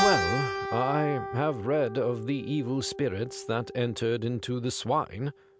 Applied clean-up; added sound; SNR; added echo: none; Keyboard (musical); 5 dB; none.